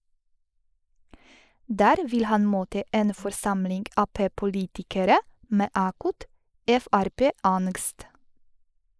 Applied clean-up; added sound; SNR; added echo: neural mask model Resemble Enhance denoiser.